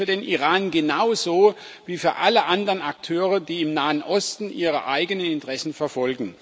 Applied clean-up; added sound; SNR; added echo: none; none; none; none.